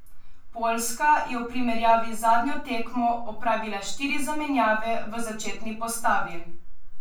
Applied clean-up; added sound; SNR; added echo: none; none; none; reverberation time 0.3 s.